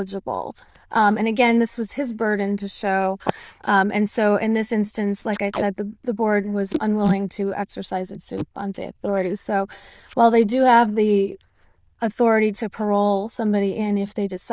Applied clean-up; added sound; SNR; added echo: neural diffusion model UNIVERSE++.